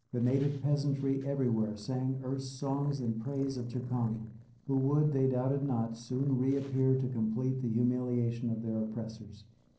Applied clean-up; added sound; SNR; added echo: neural separator model SepFormer DNS4.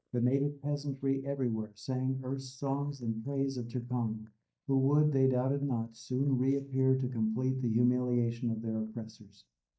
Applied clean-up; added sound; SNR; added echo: neural mask model DeepFilterNet 3.